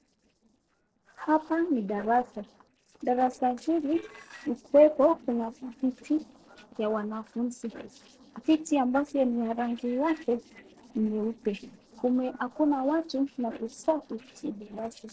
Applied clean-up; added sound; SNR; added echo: neural separator model SepFormer DNS4.